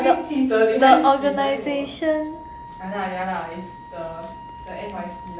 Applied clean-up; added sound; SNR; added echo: none; Wind instrument, woodwind instrument; 19 dB; none.